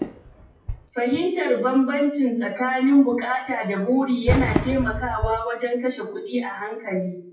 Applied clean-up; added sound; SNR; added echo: classical method WPE with log-MMSE.